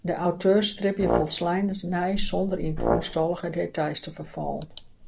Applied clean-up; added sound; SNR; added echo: none; Brass instrument; 3 dB; none.